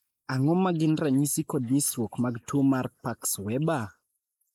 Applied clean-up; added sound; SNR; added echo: neural mask model Resemble Enhance denoiser.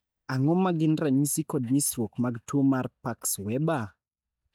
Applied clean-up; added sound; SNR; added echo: neural mask model DeepFilterNet 3.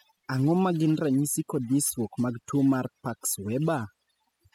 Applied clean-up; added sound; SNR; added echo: classical method spectral subtraction.